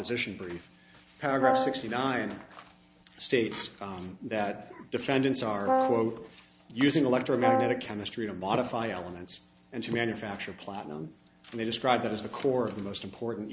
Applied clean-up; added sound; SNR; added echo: none; Brass instrument; -2 dB; none.